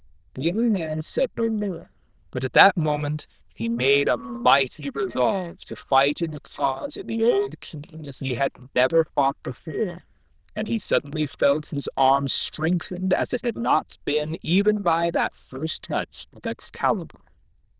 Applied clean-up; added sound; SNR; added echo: neural diffusion model UNIVERSE++.